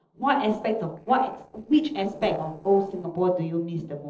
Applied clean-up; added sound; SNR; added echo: neural separator model SepFormer DNS4.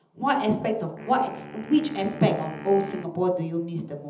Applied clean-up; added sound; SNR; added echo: none; Wind instrument, woodwind instrument; 17 dB; reverberation time 1.2 s.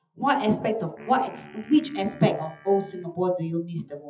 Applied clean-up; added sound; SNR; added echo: classical method WPE with log-MMSE.